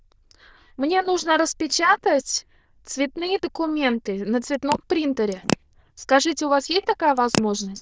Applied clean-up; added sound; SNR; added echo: neural diffusion model UNIVERSE++.